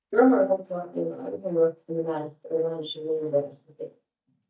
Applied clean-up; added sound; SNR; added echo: neural mask model DeepFilterNet 3.